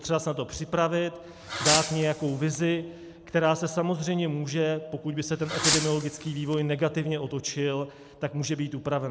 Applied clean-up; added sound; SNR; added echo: none; Fireworks; 5 dB; none.